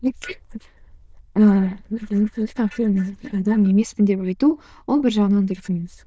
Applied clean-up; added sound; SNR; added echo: neural diffusion model UNIVERSE++.